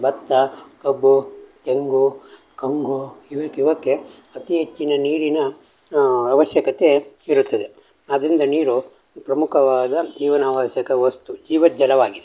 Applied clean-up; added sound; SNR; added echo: none; none; none; none.